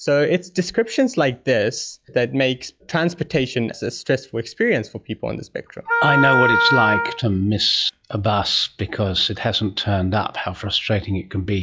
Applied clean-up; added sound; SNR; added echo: classical method log-MMSE.